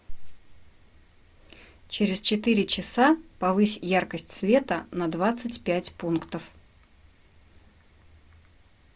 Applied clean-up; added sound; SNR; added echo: none; none; none; none.